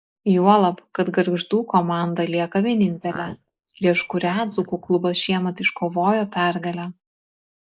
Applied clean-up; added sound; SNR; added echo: neural mask model Resemble Enhance denoiser.